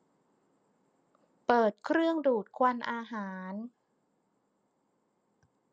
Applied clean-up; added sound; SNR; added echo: none; none; none; none.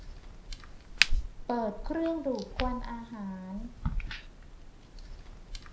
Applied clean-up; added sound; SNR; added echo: none; Crack; -3 dB; reverberation time 0.5 s.